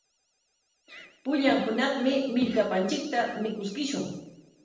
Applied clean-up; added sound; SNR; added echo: neural separator model SepFormer DNS4.